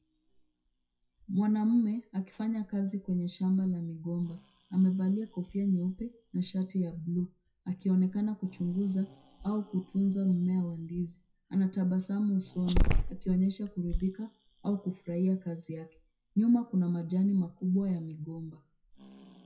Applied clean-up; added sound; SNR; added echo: classical method WPE with log-MMSE.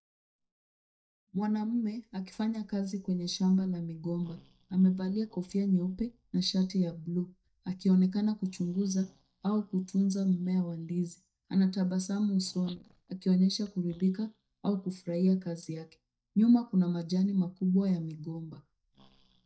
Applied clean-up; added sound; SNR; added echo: neural mask model DeepFilterNet 3.